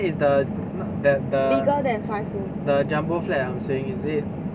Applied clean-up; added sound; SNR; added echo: none; none; none; none.